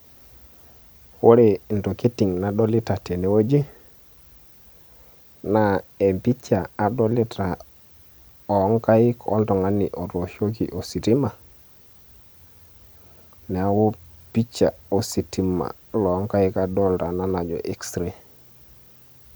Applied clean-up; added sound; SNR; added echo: none; none; none; none.